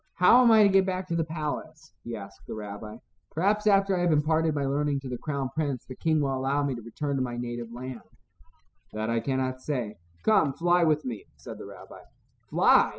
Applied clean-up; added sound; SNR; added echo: classical method spectral subtraction.